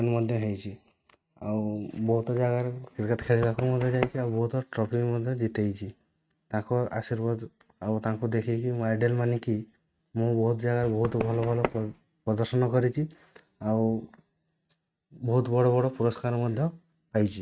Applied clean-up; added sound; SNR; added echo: neural mask model RNNoise.